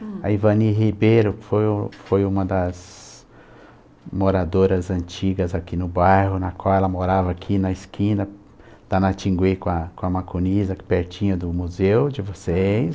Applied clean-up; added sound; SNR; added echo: none; none; none; none.